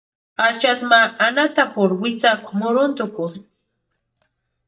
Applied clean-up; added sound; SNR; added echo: neural mask model DeepFilterNet 3.